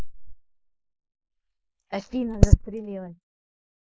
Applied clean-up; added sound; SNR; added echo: neural mask model Resemble Enhance denoiser.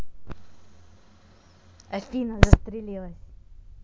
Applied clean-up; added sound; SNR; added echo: none; none; none; none.